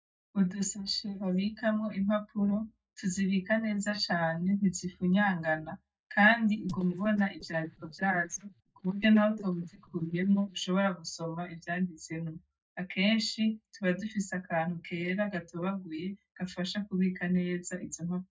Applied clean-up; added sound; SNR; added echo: neural mask model DeepFilterNet 3.